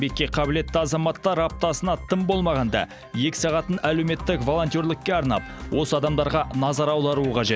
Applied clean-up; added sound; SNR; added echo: none; none; none; none.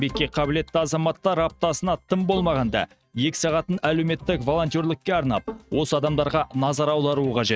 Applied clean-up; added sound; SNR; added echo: neural mask model RNNoise.